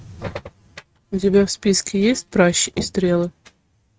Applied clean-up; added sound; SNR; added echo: neural mask model RNNoise.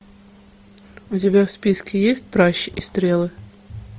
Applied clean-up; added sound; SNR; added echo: none; none; none; none.